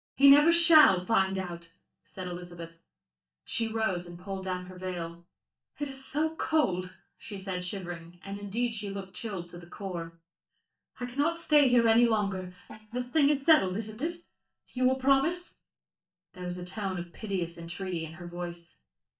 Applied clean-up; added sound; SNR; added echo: neural mask model DeepFilterNet 3.